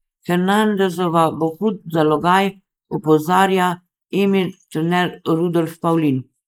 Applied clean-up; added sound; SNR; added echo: neural mask model Resemble Enhance denoiser.